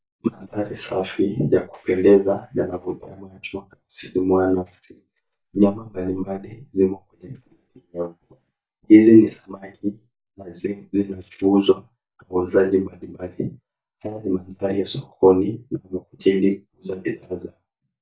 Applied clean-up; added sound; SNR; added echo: neural mask model DeepFilterNet 3.